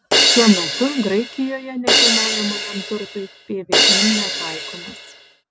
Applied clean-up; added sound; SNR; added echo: none; Crash cymbal; -3 dB; none.